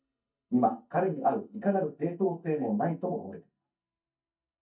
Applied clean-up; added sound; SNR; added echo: neural mask model DeepFilterNet 3.